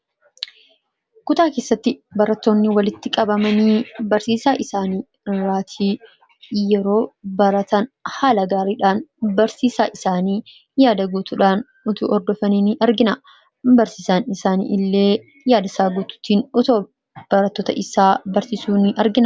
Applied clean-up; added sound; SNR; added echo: none; none; none; none.